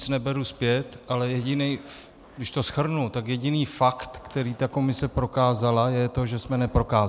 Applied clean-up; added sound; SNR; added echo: none; none; none; none.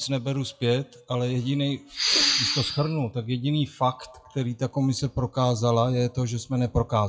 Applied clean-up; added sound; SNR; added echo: classical method WPE with log-MMSE.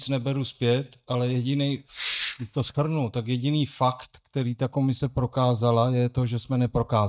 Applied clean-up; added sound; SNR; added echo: neural mask model DeepFilterNet 3.